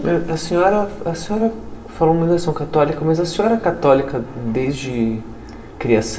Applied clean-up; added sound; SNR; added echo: none; none; none; reverberation time 0.9 s.